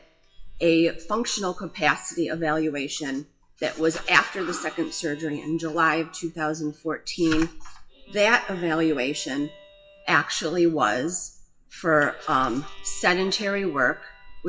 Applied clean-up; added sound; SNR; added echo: classical method WPE with log-MMSE.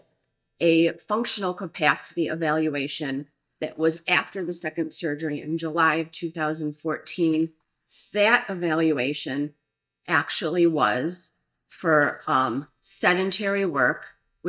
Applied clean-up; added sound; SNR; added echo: neural mask model DeepFilterNet 3.